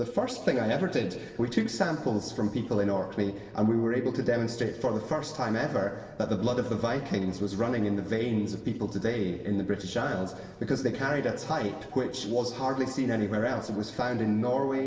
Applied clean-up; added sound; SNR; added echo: none; none; none; reverberation time 2.5 s.